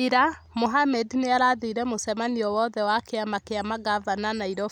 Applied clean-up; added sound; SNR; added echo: none; none; none; none.